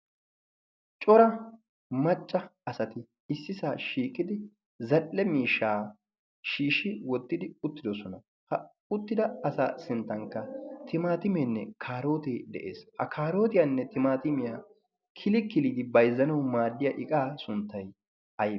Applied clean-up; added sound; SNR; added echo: none; none; none; none.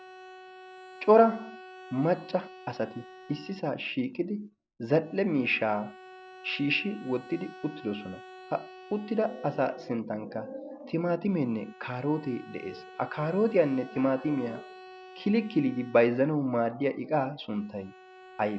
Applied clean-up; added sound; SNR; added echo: none; Bowed string instrument; 19 dB; none.